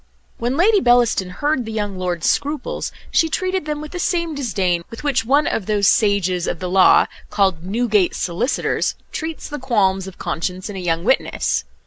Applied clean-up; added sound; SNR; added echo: none; none; none; none.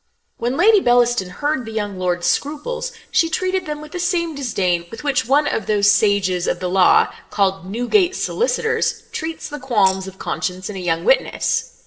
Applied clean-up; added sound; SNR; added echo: neural separator model SepFormer DNS4.